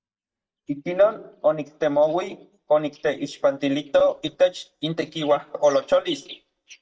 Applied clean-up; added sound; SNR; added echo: neural mask model DeepFilterNet 3.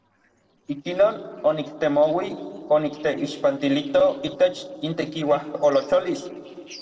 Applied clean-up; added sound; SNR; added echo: neural separator model SepFormer DNS4.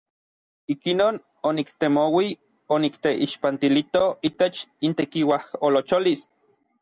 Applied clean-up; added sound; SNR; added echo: none; none; none; none.